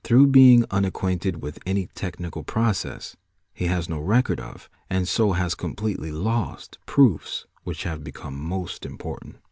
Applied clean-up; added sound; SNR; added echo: none; none; none; none.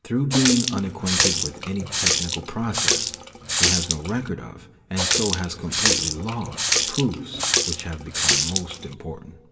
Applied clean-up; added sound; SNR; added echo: none; Water tap, faucet; -4 dB; reverberation time 0.9 s.